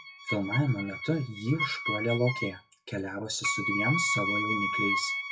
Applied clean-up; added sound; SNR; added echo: classical method WPE with log-MMSE.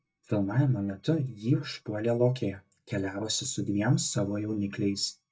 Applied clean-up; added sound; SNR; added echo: neural mask model DeepFilterNet 3.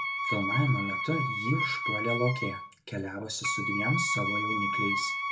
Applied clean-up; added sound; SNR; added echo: none; Wind instrument, woodwind instrument; 0 dB; reverberation time 0.2 s.